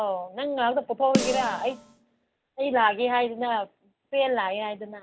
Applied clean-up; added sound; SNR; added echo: none; Snare drum; 6 dB; none.